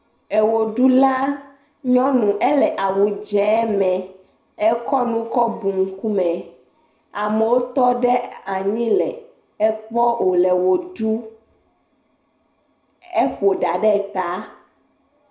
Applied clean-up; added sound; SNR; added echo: none; none; none; reverberation time 0.5 s.